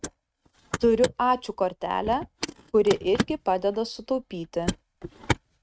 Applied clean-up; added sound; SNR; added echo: neural mask model RNNoise.